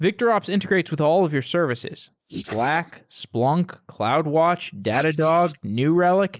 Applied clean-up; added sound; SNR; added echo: neural mask model Resemble Enhance denoiser.